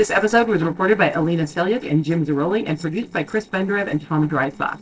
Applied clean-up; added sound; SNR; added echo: neural separator model SepFormer DNS4.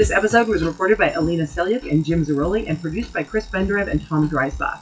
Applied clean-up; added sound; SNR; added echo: classical method WPE with log-MMSE.